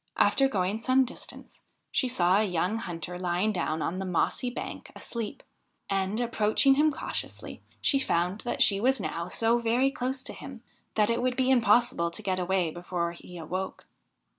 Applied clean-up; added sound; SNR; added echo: none; none; none; none.